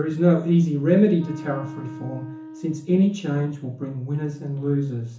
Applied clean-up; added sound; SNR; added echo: none; Wind instrument, woodwind instrument; 15 dB; reverberation time 0.7 s.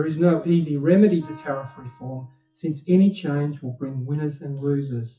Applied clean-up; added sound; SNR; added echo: classical method WPE with log-MMSE.